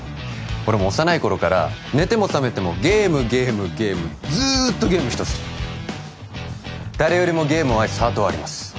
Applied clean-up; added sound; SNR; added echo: none; none; none; none.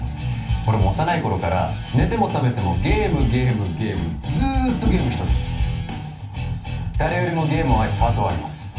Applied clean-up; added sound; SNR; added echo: none; none; none; reverberation time 0.3 s.